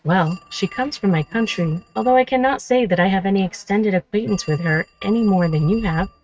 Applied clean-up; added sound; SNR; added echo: neural mask model RNNoise.